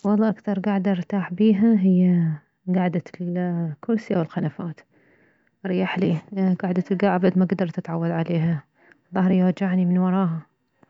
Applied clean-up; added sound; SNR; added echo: none; none; none; none.